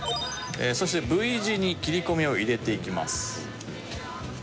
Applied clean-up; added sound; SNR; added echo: none; none; none; none.